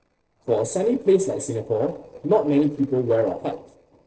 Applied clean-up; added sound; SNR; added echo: neural separator model SepFormer DNS4.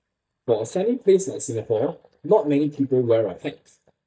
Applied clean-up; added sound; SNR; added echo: neural mask model DeepFilterNet 3.